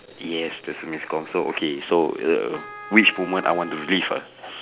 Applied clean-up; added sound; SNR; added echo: none; Wind instrument, woodwind instrument; 16 dB; none.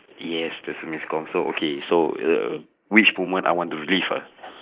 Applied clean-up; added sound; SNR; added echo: neural mask model Resemble Enhance denoiser.